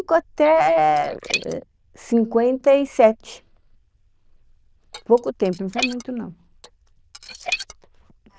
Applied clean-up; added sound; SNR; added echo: neural diffusion model UNIVERSE++.